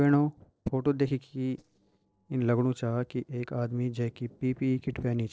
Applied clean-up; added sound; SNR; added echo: neural separator model SepFormer DNS4.